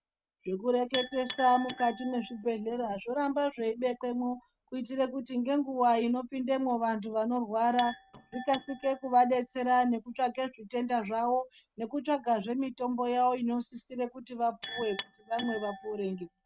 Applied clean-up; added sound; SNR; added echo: neural mask model RNNoise.